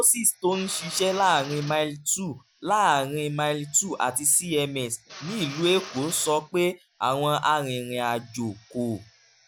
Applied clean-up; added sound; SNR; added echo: none; Drill; 20 dB; none.